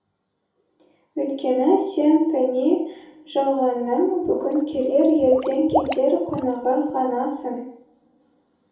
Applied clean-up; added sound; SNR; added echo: none; Water / Liquid; 10 dB; reverberation time 2.8 s.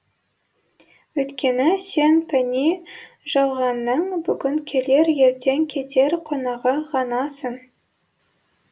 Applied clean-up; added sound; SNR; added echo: none; none; none; none.